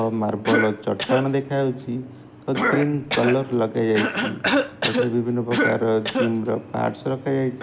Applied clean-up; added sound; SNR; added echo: none; Cough; 3 dB; none.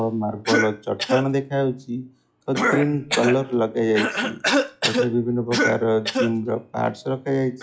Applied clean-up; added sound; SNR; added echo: classical method log-MMSE.